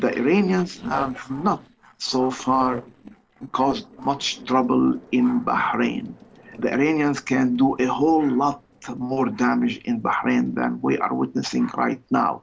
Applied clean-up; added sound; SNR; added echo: neural separator model SepFormer DNS4.